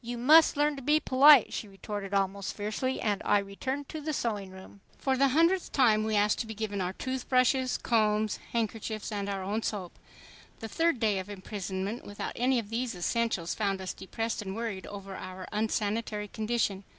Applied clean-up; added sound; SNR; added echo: none; none; none; none.